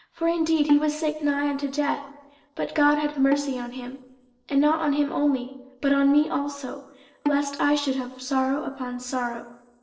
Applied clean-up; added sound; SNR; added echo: neural separator model SepFormer DNS4.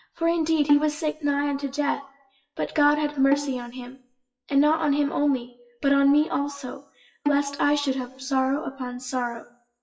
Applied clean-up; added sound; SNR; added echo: classical method WPE with log-MMSE.